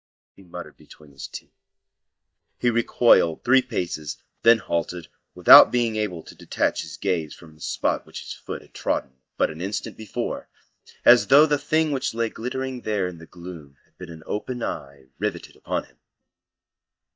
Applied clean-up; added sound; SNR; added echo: neural mask model DeepFilterNet 3.